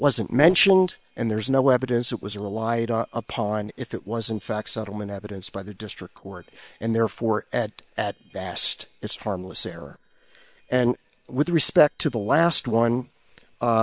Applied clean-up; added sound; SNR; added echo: neural separator model SepFormer WHAM!.